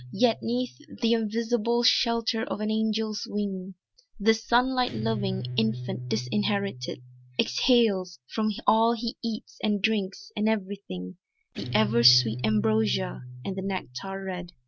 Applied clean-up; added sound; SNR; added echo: none; Guitar; 13 dB; none.